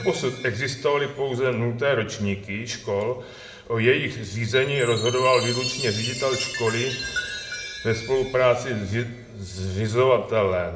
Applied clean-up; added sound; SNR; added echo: none; Chime; 11 dB; reverberation time 0.8 s.